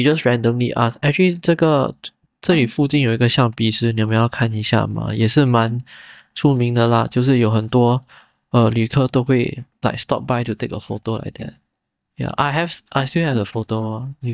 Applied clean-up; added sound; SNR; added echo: neural mask model DeepFilterNet 3.